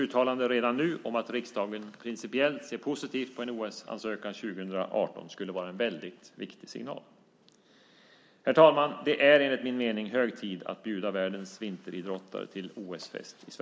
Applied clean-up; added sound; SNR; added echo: none; none; none; none.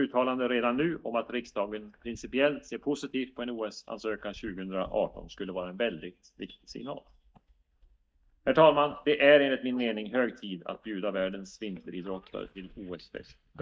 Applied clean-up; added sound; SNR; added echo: neural mask model DeepFilterNet 3.